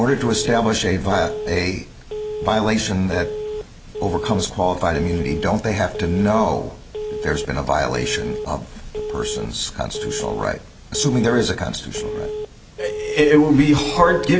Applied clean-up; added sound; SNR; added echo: none; Telephone; 9 dB; none.